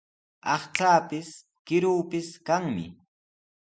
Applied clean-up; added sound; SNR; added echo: none; Finger snapping; 15 dB; none.